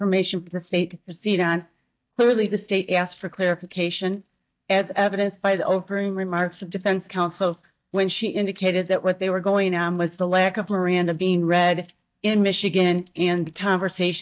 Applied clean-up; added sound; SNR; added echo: neural mask model DeepFilterNet 3.